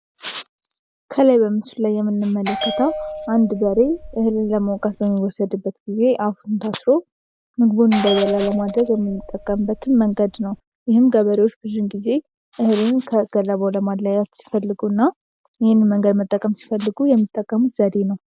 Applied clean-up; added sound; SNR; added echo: none; Bell; 9 dB; none.